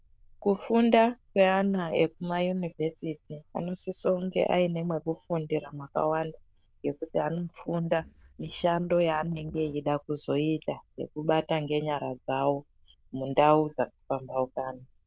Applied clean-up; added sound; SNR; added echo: neural diffusion model UNIVERSE++.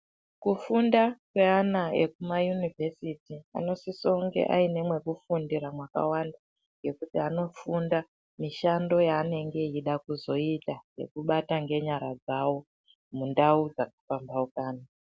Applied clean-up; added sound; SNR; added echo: none; none; none; none.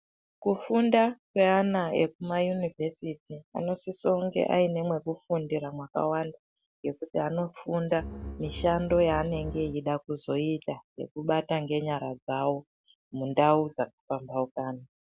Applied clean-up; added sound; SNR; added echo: none; Bowed string instrument; 10 dB; none.